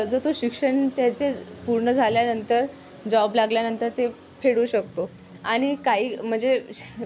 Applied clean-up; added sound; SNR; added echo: none; none; none; none.